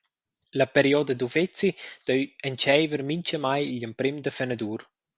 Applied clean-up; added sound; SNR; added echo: none; none; none; none.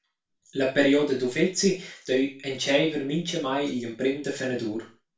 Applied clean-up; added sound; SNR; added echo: none; none; none; reverberation time 0.3 s.